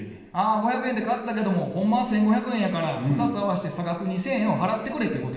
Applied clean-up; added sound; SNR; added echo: none; none; none; reverberation time 1.1 s.